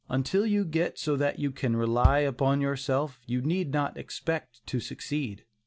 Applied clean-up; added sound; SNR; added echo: none; Bass drum; 5 dB; none.